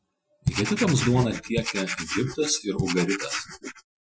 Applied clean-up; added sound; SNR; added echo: classical method Wiener filter.